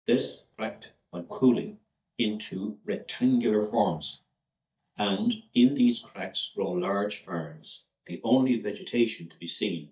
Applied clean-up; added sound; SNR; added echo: neural mask model DeepFilterNet 3.